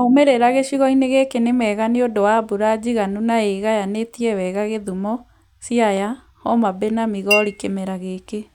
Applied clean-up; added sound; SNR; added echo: none; Chink, clink; 7 dB; none.